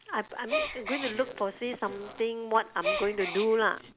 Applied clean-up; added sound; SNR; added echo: none; Gasp; 4 dB; none.